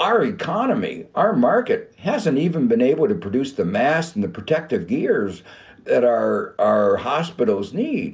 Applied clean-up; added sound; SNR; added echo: none; none; none; none.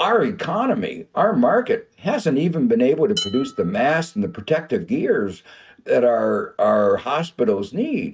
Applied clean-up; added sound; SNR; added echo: neural mask model RNNoise.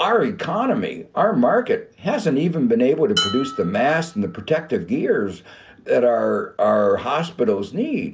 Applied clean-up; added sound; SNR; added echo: none; Dishes, pots, and pans; 12 dB; none.